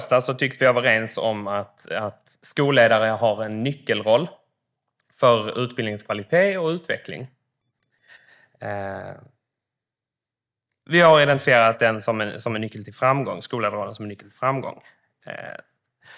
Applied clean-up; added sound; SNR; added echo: neural mask model DeepFilterNet 3.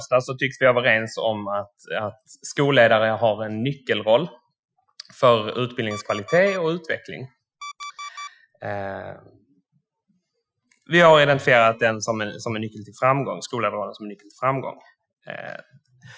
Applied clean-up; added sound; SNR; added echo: classical method Wiener filter.